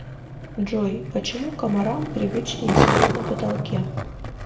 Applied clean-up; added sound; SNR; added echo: none; Skateboard; -2 dB; reverberation time 0.6 s.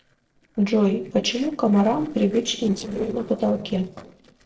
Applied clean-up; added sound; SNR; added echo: neural separator model SepFormer DNS4.